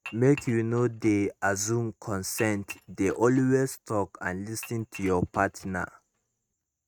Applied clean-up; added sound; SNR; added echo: neural mask model RNNoise.